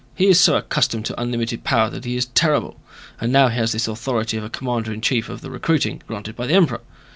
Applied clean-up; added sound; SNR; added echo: none; none; none; none.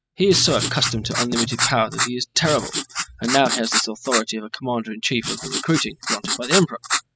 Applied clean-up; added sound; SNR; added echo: classical method spectral subtraction.